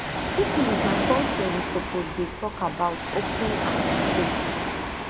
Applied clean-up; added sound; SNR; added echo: none; Ocean; -3 dB; reverberation time 1.1 s.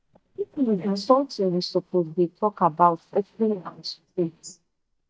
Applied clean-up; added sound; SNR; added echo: neural mask model DeepFilterNet 3.